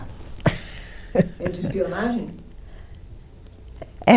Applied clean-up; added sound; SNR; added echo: none; none; none; none.